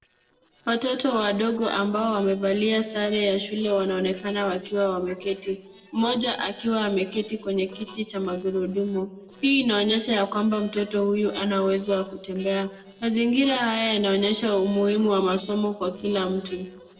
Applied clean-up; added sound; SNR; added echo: neural separator model SepFormer DNS4.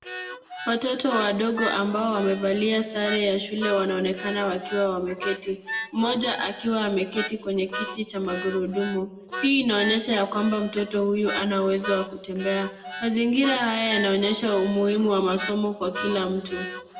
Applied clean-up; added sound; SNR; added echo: none; Harmonica; 11 dB; reverberation time 1.1 s.